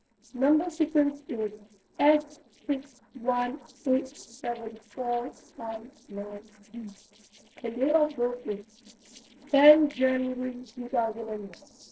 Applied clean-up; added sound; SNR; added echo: neural separator model SepFormer DNS4.